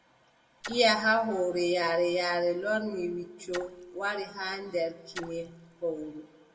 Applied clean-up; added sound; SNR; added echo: none; Splash, splatter; 18 dB; reverberation time 1.1 s.